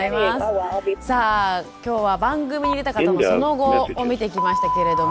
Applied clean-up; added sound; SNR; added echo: none; Telephone; 1 dB; none.